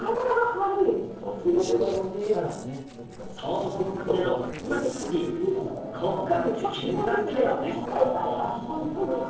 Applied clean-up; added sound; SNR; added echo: neural separator model SepFormer DNS4.